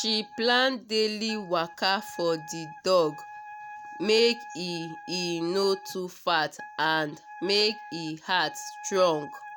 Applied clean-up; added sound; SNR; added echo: none; Wind instrument, woodwind instrument; 16 dB; none.